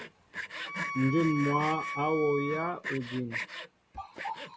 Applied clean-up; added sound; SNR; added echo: none; Sawing + Wind instrument, woodwind instrument; 6 dB; none.